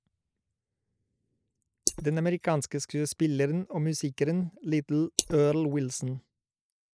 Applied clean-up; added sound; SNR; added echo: neural mask model Resemble Enhance denoiser.